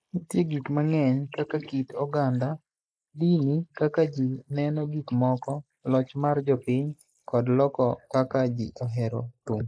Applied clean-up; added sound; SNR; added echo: neural mask model Resemble Enhance denoiser.